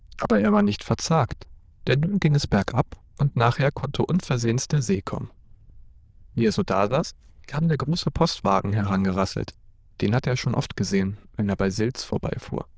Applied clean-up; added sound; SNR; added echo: neural diffusion model UNIVERSE++.